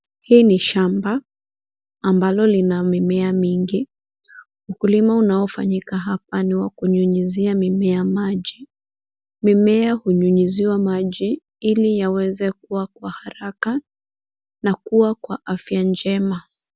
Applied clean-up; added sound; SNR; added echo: none; none; none; none.